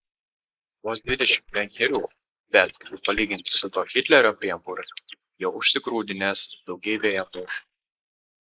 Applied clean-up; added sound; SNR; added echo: neural mask model Resemble Enhance denoiser.